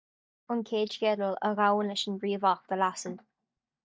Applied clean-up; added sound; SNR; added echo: neural mask model DeepFilterNet 3.